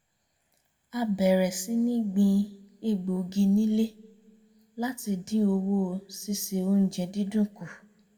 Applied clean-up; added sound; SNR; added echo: none; none; none; reverberation time 0.3 s.